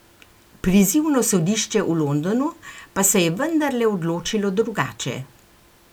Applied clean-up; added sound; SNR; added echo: none; none; none; none.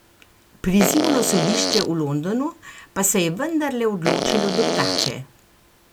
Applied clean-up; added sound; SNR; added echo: none; Fart; -1 dB; none.